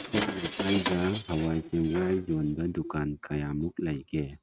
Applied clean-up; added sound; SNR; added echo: neural mask model RNNoise.